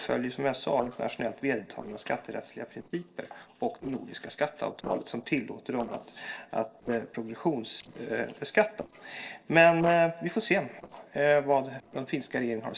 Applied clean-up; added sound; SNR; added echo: neural separator model SepFormer DNS4.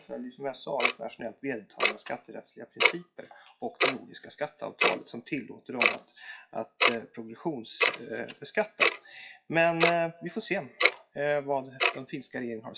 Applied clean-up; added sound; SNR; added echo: classical method WPE with log-MMSE.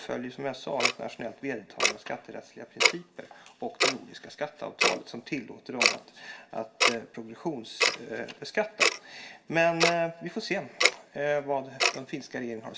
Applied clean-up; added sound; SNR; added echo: none; Tick-tock; -2 dB; reverberation time 0.3 s.